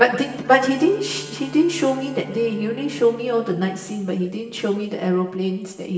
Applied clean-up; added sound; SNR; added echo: none; Bowed string instrument; 19 dB; reverberation time 1.1 s.